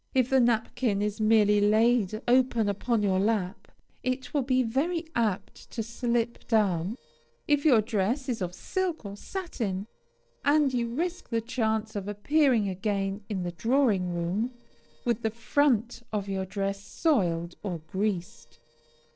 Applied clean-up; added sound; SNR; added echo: neural separator model SepFormer DNS4.